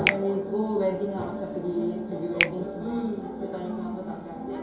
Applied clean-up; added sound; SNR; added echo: none; Finger snapping; 6 dB; reverberation time 2.8 s.